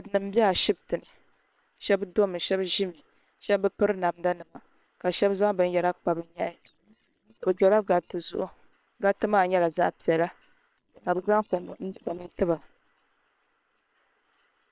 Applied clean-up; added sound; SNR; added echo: neural separator model SepFormer WHAM!.